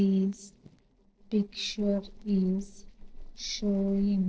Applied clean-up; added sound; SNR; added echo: neural separator model SepFormer DNS4.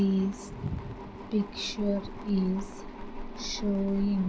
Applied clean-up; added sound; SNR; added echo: none; Crackle; 12 dB; none.